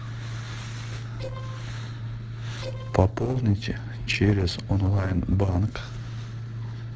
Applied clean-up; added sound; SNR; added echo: neural separator model SepFormer DNS4.